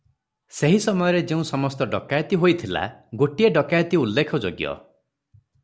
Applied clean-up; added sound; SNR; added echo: none; none; none; none.